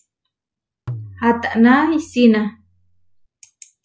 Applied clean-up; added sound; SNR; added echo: none; Tabla; 17 dB; none.